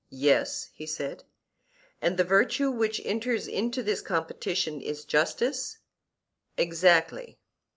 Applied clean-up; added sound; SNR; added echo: none; none; none; none.